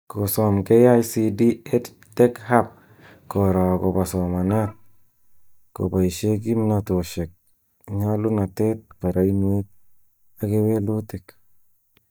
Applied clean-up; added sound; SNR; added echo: neural mask model DeepFilterNet 3.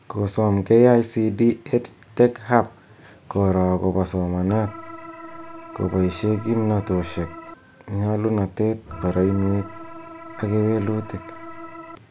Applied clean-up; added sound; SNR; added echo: none; Organ; 15 dB; none.